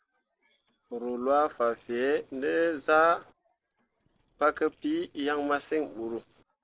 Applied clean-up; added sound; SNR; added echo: neural separator model SepFormer DNS4.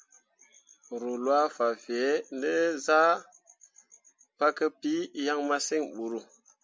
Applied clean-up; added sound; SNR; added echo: none; none; none; none.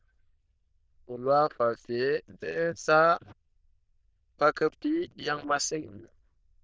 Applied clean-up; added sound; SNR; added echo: neural diffusion model UNIVERSE++.